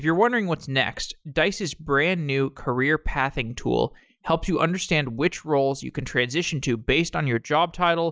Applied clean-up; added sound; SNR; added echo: none; none; none; none.